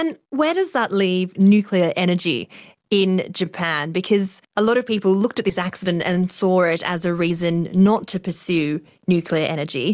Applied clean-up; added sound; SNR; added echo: none; none; none; none.